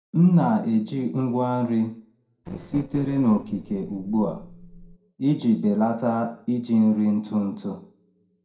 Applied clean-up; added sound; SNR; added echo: neural separator model SepFormer DNS4.